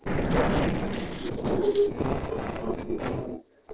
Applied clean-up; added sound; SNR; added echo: neural separator model SepFormer DNS4.